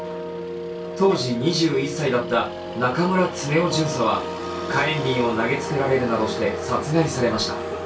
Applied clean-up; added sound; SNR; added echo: none; Motor vehicle (road); 13 dB; reverberation time 0.2 s.